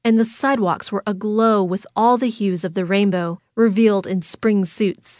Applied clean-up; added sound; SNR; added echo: none; none; none; none.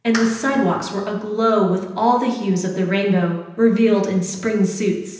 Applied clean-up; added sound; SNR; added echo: none; Clapping; 15 dB; reverberation time 0.9 s.